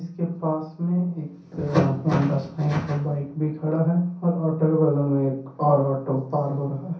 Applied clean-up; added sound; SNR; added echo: none; none; none; reverberation time 0.6 s.